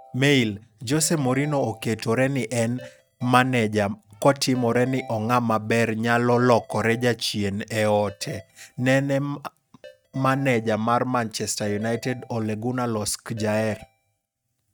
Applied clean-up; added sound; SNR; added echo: neural mask model RNNoise.